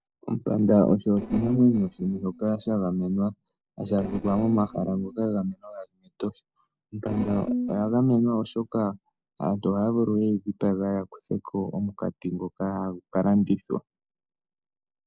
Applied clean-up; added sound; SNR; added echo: neural separator model SepFormer DNS4.